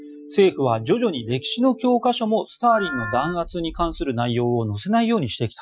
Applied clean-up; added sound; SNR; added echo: classical method Wiener filter.